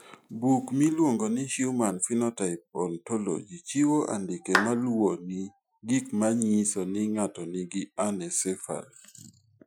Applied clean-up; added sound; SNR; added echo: classical method Wiener filter.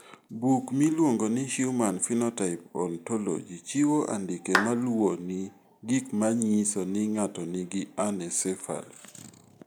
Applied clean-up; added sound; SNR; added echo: none; Clapping; 5 dB; none.